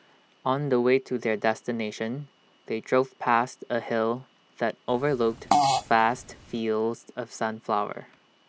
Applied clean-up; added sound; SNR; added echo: none; Fart; 1 dB; none.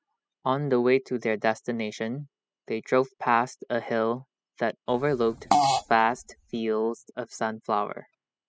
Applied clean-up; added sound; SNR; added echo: classical method spectral subtraction.